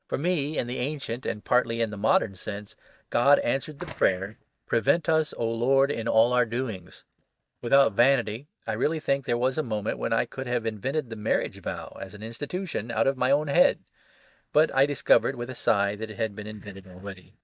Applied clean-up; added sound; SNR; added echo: neural mask model DeepFilterNet 3.